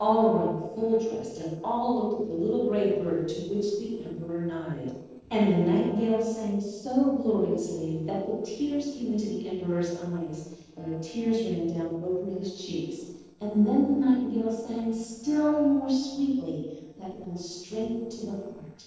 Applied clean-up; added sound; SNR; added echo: neural separator model SepFormer DNS4.